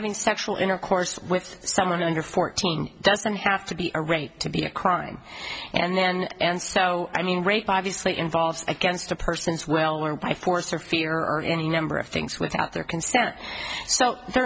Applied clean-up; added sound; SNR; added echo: none; none; none; none.